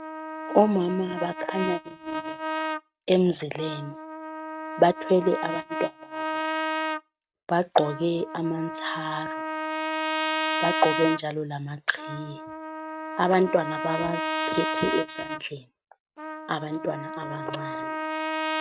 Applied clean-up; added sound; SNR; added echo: neural mask model RNNoise.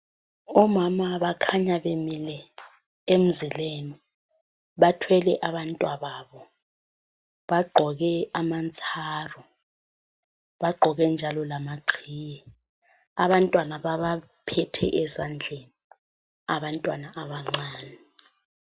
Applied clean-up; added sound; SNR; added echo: none; none; none; none.